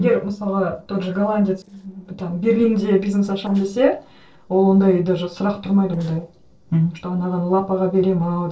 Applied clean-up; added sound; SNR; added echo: neural separator model SepFormer DNS4.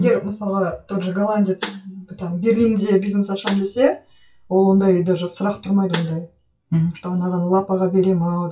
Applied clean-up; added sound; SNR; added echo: classical method WPE with log-MMSE.